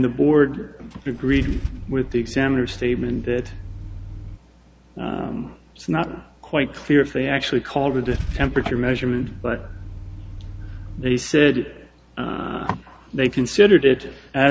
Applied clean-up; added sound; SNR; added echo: none; Idling / Engine starting / Car; 13 dB; none.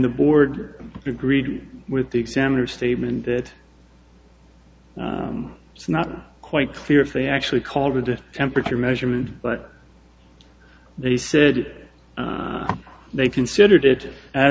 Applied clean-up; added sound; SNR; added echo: none; none; none; none.